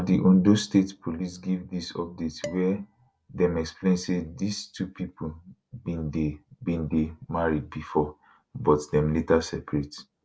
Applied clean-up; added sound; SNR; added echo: none; Dishes, pots, and pans; 19 dB; none.